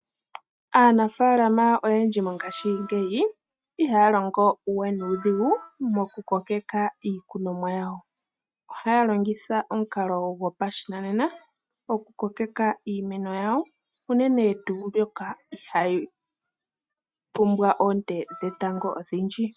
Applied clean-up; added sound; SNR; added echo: neural mask model RNNoise.